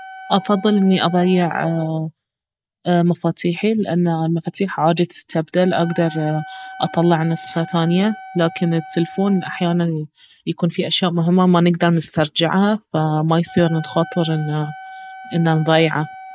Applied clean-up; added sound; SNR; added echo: none; Wind instrument, woodwind instrument; 19 dB; none.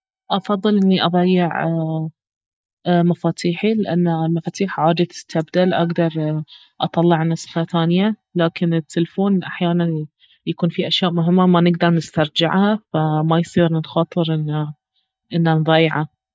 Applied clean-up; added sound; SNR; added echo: neural mask model DeepFilterNet 3.